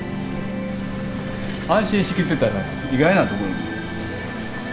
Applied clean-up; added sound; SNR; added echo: none; Engine / Vehicle; 10 dB; none.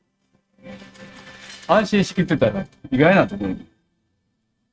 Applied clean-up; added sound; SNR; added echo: neural mask model RNNoise.